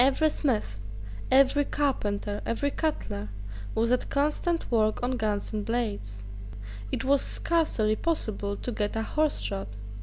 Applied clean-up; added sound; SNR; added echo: none; none; none; none.